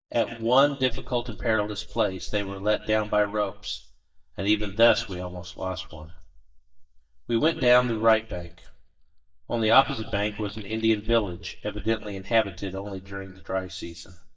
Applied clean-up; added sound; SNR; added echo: neural mask model DeepFilterNet 3.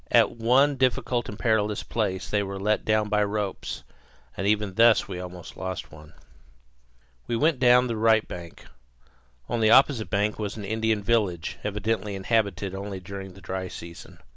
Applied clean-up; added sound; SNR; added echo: none; none; none; none.